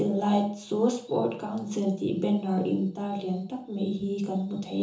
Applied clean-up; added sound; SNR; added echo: none; none; none; reverberation time 0.7 s.